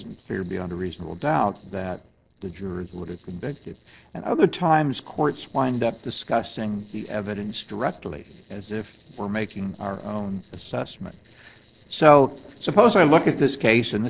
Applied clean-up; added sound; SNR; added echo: neural separator model SepFormer DNS4.